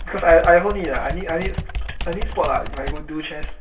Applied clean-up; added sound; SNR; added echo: none; Computer keyboard; 7 dB; reverberation time 0.2 s.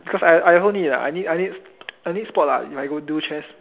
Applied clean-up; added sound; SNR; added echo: none; none; none; none.